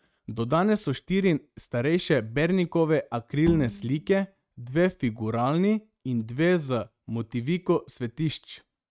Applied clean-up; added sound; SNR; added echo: neural mask model RNNoise.